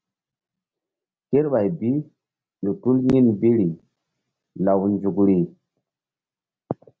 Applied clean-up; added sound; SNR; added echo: none; none; none; none.